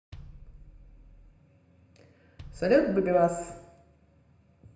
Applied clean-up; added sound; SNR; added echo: none; Bass drum; 19 dB; reverberation time 0.9 s.